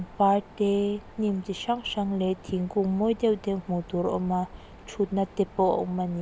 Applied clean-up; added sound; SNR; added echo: none; Mechanisms; 20 dB; none.